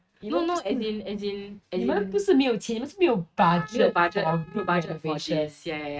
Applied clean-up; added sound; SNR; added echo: neural mask model RNNoise.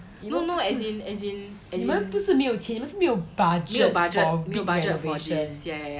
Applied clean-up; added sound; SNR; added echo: none; none; none; none.